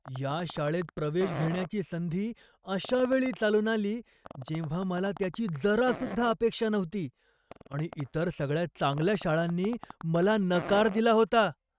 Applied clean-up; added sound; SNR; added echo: neural mask model RNNoise.